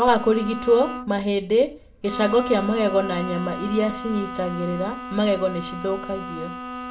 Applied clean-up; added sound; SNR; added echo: none; Bowed string instrument; 10 dB; reverberation time 0.3 s.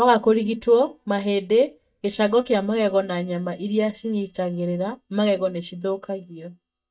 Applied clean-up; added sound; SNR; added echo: neural mask model DeepFilterNet 3.